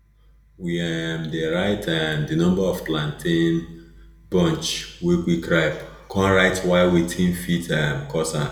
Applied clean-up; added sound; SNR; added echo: none; none; none; reverberation time 0.8 s.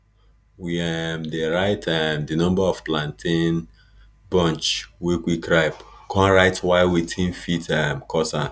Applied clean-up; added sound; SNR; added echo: none; none; none; none.